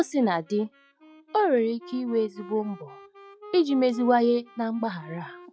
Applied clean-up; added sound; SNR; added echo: classical method log-MMSE.